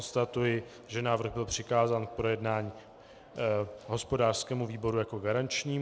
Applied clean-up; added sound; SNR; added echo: none; none; none; none.